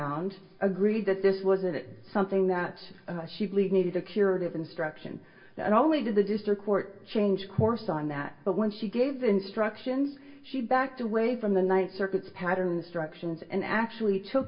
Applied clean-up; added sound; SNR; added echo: none; none; none; reverberation time 0.2 s.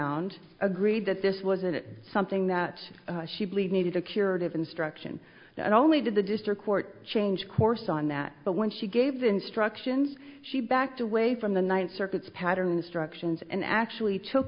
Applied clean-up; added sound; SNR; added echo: none; none; none; none.